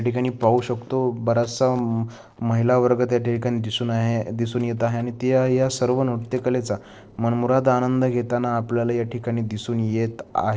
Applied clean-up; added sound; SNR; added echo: neural separator model SepFormer DNS4.